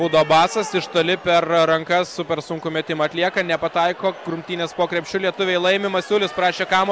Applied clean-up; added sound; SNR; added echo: none; none; none; none.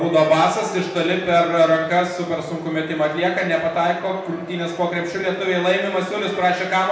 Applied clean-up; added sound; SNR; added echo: none; none; none; reverberation time 0.8 s.